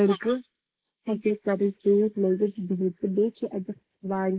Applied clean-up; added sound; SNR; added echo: neural mask model Resemble Enhance denoiser.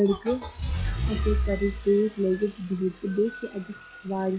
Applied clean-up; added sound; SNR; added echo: classical method log-MMSE.